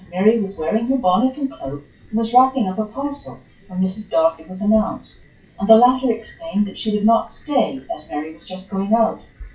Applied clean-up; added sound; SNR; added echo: classical method WPE with log-MMSE.